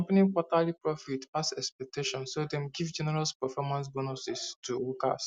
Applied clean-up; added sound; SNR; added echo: none; none; none; none.